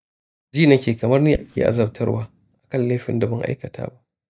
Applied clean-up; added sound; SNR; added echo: neural mask model DeepFilterNet 3.